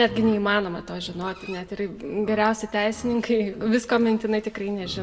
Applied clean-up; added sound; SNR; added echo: none; Livestock, farm animals, working animals; 19 dB; reverberation time 1.1 s.